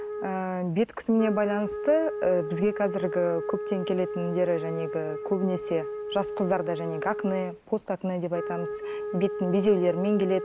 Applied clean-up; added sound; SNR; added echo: none; Wind instrument, woodwind instrument; 7 dB; none.